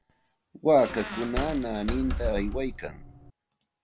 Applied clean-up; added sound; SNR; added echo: none; Squeak; 5 dB; none.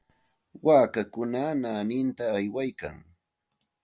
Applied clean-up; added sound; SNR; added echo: none; none; none; none.